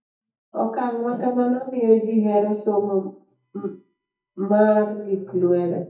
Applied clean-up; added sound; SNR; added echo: neural mask model DeepFilterNet 3.